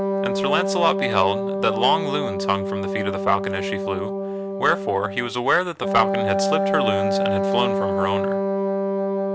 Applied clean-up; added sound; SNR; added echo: none; Wind instrument, woodwind instrument; -1 dB; none.